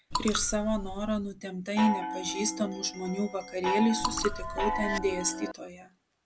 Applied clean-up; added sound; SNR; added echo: none; Chime + Raindrop / Drip; 3 dB; none.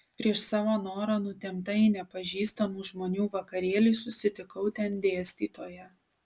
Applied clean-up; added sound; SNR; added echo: none; none; none; none.